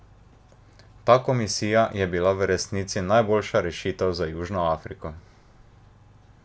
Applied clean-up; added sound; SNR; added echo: none; none; none; none.